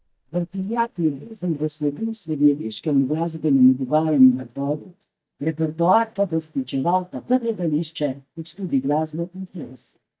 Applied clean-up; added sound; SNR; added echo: neural mask model DeepFilterNet 3.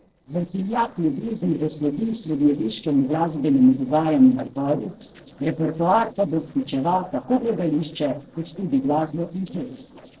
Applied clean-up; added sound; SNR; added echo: neural separator model SepFormer DNS4.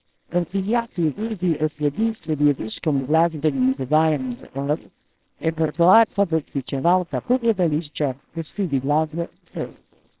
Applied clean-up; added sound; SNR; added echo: neural separator model SepFormer WHAMR!.